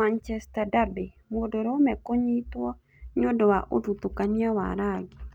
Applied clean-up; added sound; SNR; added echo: none; none; none; none.